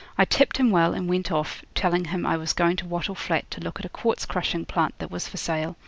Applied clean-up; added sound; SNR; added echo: none; none; none; none.